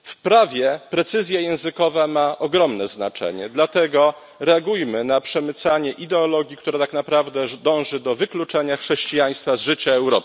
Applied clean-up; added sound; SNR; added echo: none; none; none; none.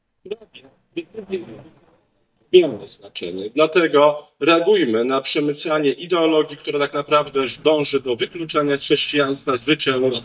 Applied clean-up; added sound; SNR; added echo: neural mask model DeepFilterNet 3.